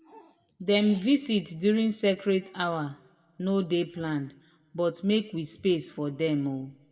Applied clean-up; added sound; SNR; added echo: none; none; none; reverberation time 0.7 s.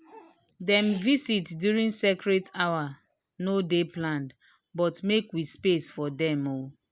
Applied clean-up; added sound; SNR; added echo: none; none; none; none.